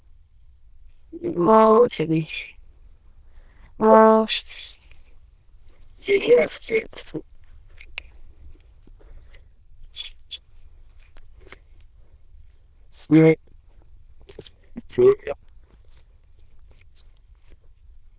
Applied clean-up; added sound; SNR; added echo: neural diffusion model UNIVERSE++.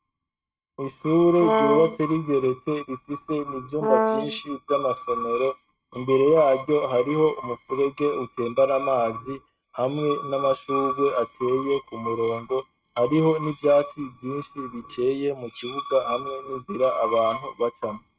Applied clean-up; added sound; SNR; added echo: neural mask model RNNoise.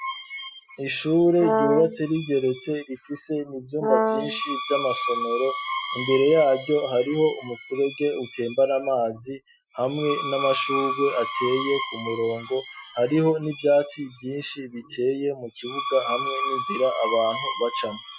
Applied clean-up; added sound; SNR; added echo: classical method Wiener filter.